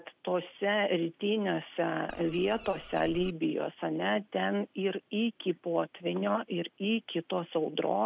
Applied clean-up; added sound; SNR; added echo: none; Bird; 16 dB; none.